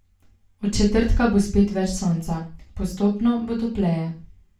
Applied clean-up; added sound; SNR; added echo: none; none; none; reverberation time 0.3 s.